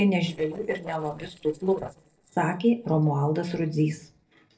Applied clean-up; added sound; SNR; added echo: neural separator model SepFormer DNS4.